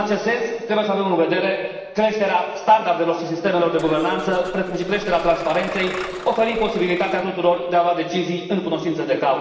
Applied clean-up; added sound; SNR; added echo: none; Engine starting / Bus; 15 dB; reverberation time 1.3 s.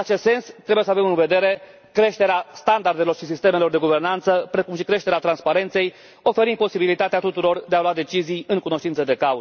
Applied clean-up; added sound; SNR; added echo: none; none; none; none.